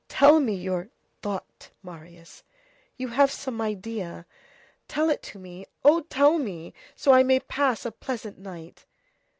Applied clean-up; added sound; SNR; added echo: none; none; none; none.